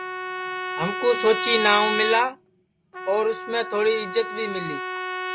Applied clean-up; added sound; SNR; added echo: none; Trumpet; 5 dB; none.